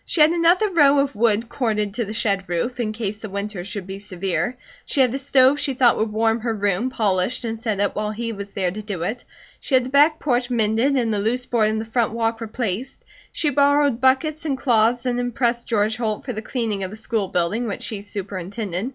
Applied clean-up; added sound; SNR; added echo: none; none; none; none.